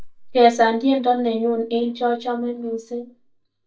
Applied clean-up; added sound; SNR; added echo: neural mask model DeepFilterNet 3.